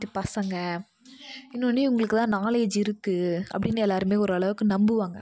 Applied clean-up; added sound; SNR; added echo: none; none; none; none.